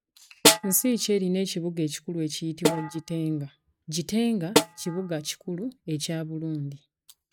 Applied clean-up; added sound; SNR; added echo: neural mask model RNNoise.